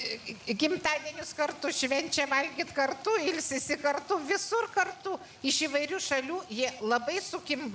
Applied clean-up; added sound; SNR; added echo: none; none; none; none.